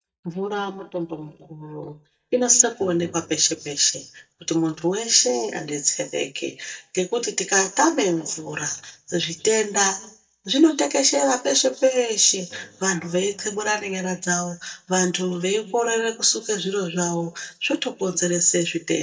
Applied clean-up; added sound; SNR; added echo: neural mask model DeepFilterNet 3.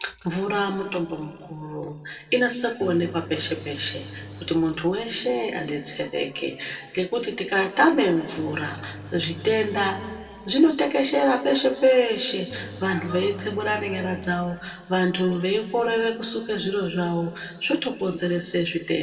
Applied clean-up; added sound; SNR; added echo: none; Engine; 19 dB; reverberation time 1.9 s.